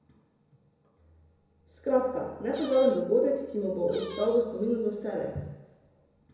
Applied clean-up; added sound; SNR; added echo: none; Squeak; 17 dB; reverberation time 1.0 s.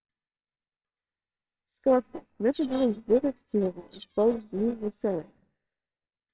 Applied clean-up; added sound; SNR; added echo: neural separator model SepFormer WHAMR!.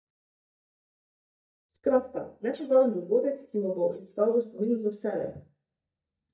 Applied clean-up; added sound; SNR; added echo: neural mask model DeepFilterNet 3.